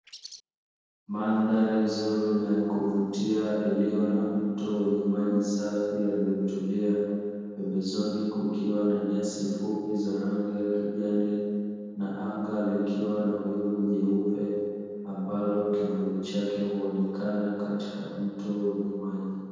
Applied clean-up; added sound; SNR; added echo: neural separator model SepFormer DNS4.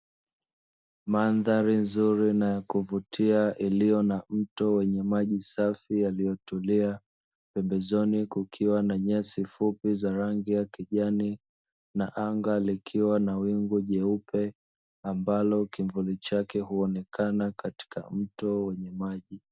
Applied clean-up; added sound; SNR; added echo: none; none; none; none.